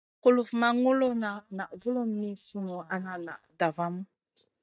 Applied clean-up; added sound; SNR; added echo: neural mask model DeepFilterNet 3.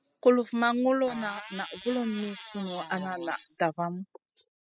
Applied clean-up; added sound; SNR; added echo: classical method spectral subtraction.